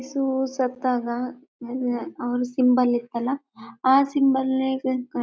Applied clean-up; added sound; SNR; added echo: none; none; none; none.